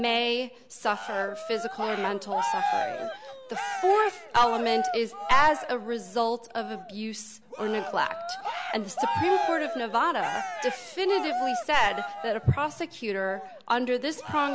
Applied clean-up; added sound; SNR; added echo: none; Cheering; 5 dB; none.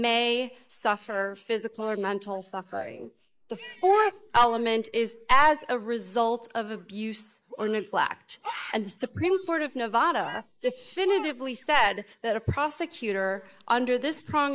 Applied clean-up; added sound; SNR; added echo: neural mask model Resemble Enhance denoiser.